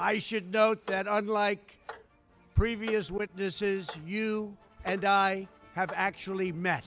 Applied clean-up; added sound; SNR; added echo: none; Clock; 19 dB; none.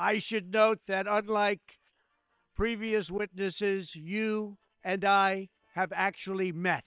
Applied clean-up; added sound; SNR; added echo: neural separator model SepFormer WHAM!.